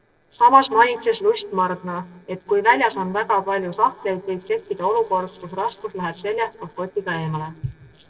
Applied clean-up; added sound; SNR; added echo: neural separator model SepFormer DNS4.